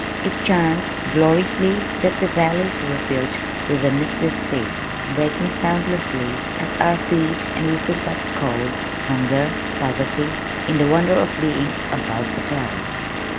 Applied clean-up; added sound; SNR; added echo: none; Engine / Vehicle; 3 dB; none.